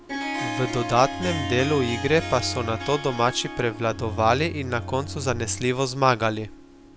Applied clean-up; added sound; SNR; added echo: none; Harp + Bowed string instrument; 8 dB; none.